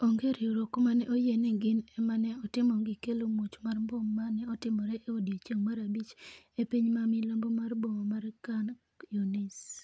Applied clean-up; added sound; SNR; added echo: none; none; none; none.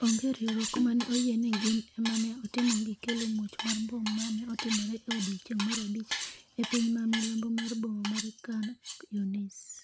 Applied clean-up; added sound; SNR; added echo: none; Cutlery, silverware; 8 dB; none.